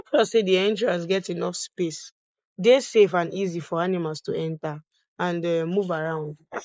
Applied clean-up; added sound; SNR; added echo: neural mask model Resemble Enhance denoiser.